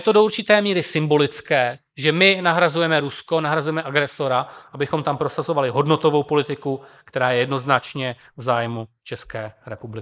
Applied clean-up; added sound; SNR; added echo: neural mask model Resemble Enhance denoiser.